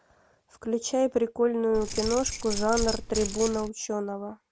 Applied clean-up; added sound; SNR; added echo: none; Keys jangling; 5 dB; none.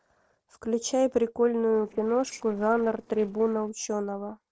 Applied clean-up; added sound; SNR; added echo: neural separator model SepFormer DNS4.